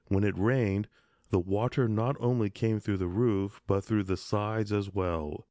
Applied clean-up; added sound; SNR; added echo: none; none; none; none.